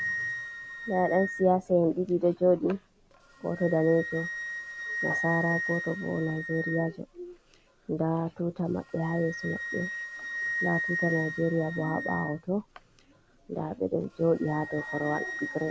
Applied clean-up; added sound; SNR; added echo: none; Wind instrument, woodwind instrument; 7 dB; none.